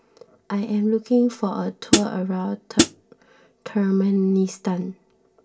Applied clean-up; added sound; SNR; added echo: none; Hi-hat; -4 dB; reverberation time 0.2 s.